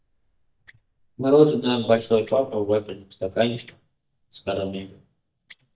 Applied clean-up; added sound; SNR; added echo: neural mask model DeepFilterNet 3.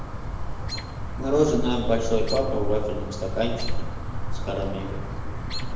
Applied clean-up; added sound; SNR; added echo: none; Chirp, tweet; -1 dB; reverberation time 1.0 s.